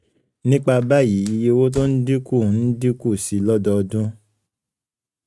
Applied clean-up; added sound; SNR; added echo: neural mask model RNNoise.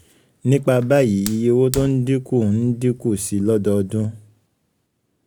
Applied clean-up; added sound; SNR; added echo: none; Fire; 18 dB; none.